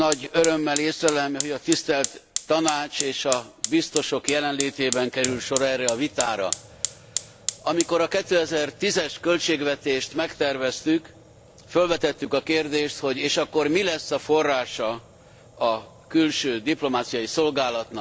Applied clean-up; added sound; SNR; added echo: none; Fire; 11 dB; none.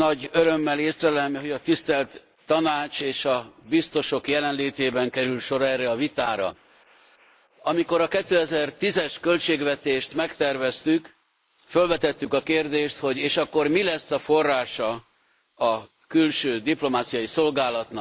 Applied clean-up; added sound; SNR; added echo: neural mask model Resemble Enhance denoiser.